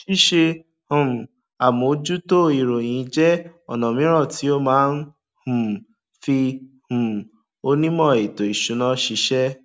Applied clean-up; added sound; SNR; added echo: none; none; none; none.